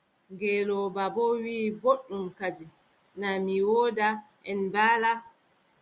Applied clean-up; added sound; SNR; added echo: none; none; none; none.